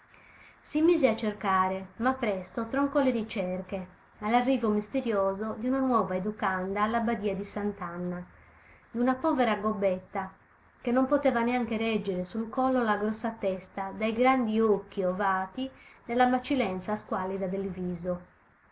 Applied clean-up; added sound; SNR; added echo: none; none; none; none.